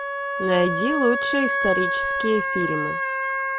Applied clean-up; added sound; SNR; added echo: none; Wind instrument, woodwind instrument; 0 dB; none.